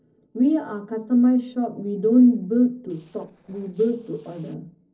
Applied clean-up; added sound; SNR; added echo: neural separator model SepFormer DNS4.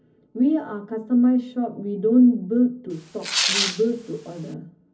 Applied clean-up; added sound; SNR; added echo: none; Tearing; 5 dB; reverberation time 0.4 s.